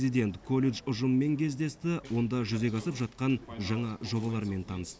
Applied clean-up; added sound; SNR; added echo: none; none; none; none.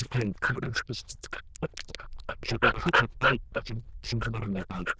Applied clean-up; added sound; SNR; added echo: neural diffusion model UNIVERSE++.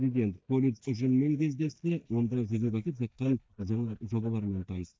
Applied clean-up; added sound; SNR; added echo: neural mask model DeepFilterNet 3.